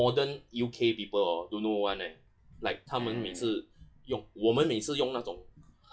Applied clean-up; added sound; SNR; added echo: classical method log-MMSE.